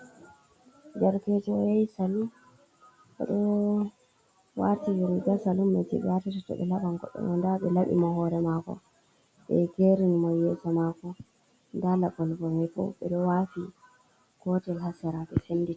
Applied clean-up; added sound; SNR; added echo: none; none; none; none.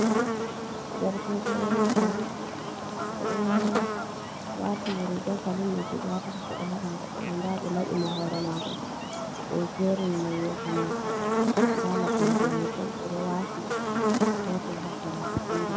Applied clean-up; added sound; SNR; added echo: none; Buzz; -3 dB; none.